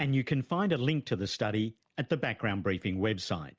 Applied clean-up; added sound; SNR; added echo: none; none; none; none.